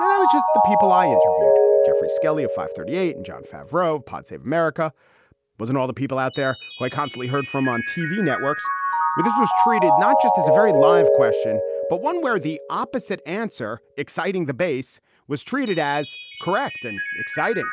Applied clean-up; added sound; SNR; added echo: none; Mallet percussion; -3 dB; none.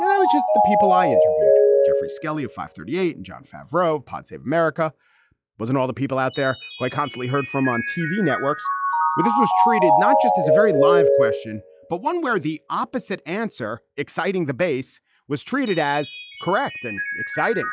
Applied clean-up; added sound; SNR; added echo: classical method log-MMSE.